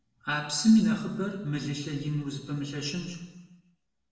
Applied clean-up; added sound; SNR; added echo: none; none; none; reverberation time 1.0 s.